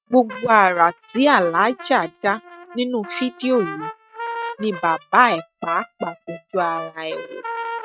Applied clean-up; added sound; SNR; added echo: neural mask model RNNoise.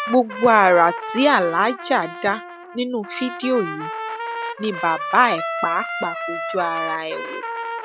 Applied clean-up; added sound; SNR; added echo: none; Trumpet; 8 dB; none.